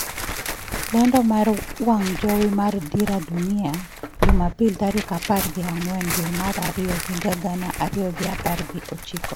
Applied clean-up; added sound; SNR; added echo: none; Tearing; 5 dB; none.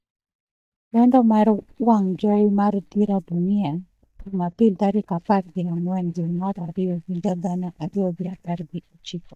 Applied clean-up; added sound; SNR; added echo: neural mask model DeepFilterNet 3.